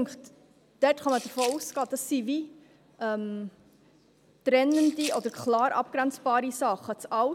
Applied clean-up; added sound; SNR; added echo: none; Rattle (instrument); 16 dB; none.